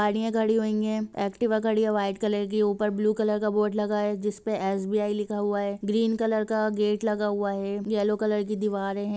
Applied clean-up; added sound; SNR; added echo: none; none; none; none.